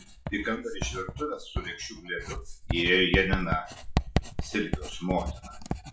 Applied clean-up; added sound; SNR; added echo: classical method WPE with log-MMSE.